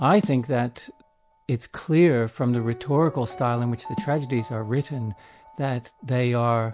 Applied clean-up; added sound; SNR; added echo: none; Piano + Snare drum; 18 dB; none.